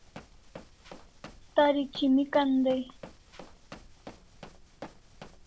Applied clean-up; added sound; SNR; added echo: none; Run; 18 dB; none.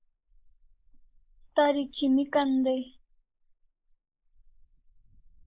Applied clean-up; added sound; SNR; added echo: neural mask model Resemble Enhance denoiser.